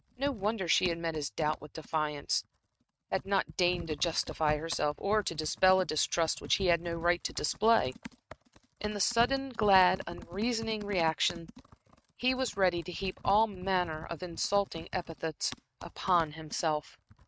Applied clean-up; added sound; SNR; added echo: neural mask model RNNoise.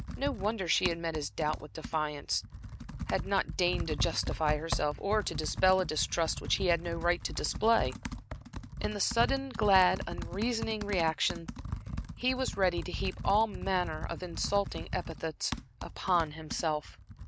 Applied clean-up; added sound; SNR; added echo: none; Computer keyboard; 7 dB; none.